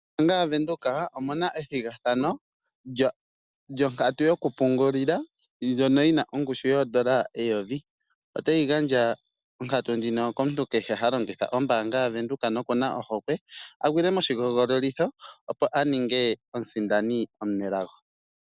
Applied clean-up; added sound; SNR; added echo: none; none; none; none.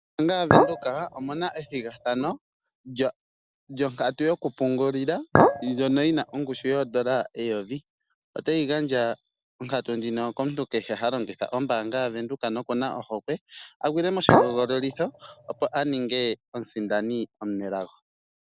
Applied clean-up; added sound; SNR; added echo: none; Chink, clink; -2 dB; none.